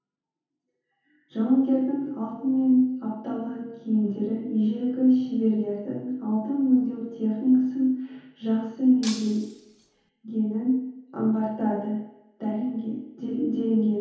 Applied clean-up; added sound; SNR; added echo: none; Shatter; 16 dB; reverberation time 0.8 s.